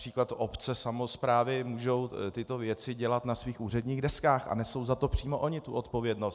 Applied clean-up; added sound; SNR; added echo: none; none; none; none.